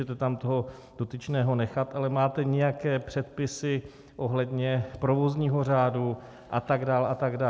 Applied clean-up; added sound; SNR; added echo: none; none; none; none.